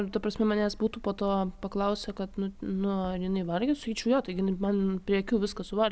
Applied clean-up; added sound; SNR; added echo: none; none; none; none.